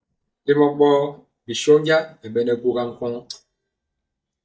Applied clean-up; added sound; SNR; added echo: neural mask model DeepFilterNet 3.